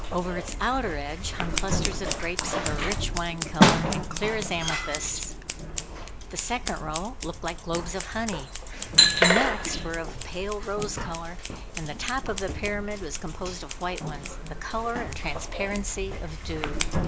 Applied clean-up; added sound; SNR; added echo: none; Scissors; -4 dB; none.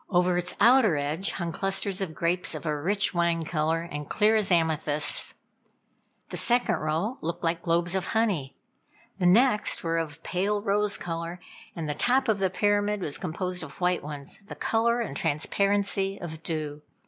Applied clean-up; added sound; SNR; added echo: none; none; none; none.